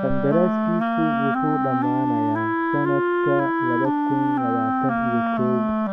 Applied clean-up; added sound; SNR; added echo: none; Wind instrument, woodwind instrument; -4 dB; none.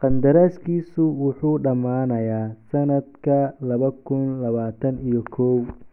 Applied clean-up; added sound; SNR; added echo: none; none; none; none.